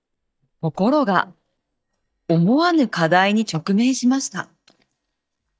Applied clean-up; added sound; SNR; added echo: neural mask model DeepFilterNet 3.